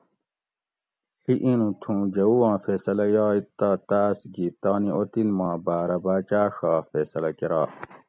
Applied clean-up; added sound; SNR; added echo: none; none; none; none.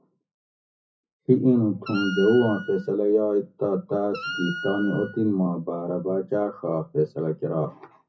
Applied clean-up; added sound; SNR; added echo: classical method WPE with log-MMSE.